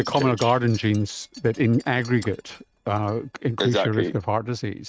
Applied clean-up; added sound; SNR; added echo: neural mask model RNNoise.